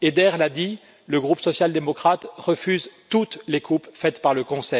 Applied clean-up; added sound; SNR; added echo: none; none; none; none.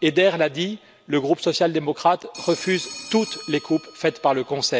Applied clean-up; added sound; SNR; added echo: none; Telephone; 18 dB; none.